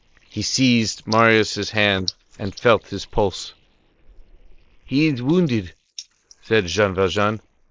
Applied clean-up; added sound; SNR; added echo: neural mask model Resemble Enhance denoiser.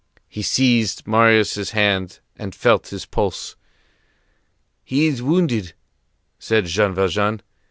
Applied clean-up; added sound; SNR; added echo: none; none; none; none.